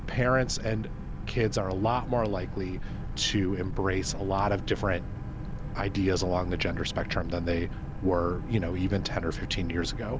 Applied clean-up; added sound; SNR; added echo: none; Boat, Water vehicle; 5 dB; none.